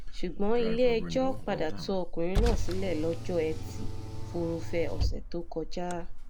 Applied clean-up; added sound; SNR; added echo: none; Car; -1 dB; none.